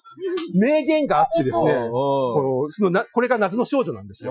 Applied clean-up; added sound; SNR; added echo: classical method Wiener filter.